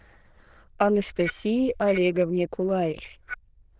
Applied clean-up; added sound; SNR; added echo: neural diffusion model UNIVERSE++.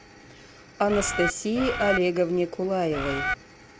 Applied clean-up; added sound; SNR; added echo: none; Bird; 2 dB; none.